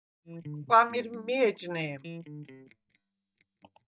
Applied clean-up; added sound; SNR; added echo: neural mask model DeepFilterNet 3.